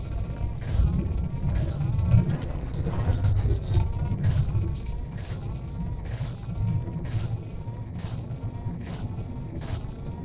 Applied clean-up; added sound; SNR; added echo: neural separator model SepFormer DNS4.